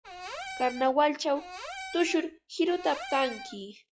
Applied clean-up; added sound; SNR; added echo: classical method log-MMSE.